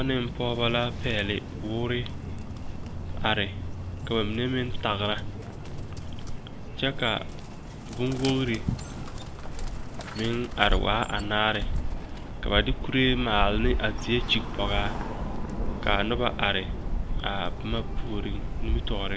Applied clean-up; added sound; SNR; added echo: none; Bird; 1 dB; none.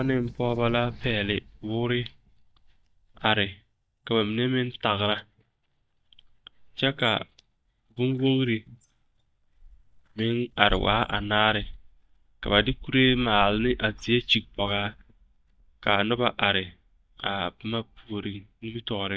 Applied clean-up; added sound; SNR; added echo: neural mask model DeepFilterNet 3.